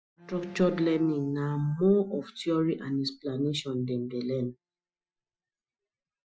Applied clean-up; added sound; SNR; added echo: classical method Wiener filter.